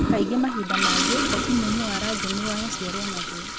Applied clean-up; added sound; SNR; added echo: none; Toilet flush; -2 dB; none.